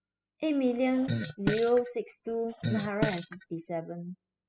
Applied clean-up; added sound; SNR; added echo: classical method spectral subtraction.